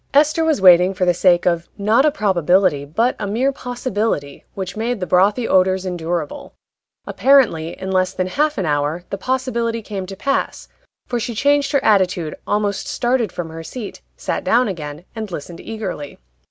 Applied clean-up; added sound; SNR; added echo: none; none; none; none.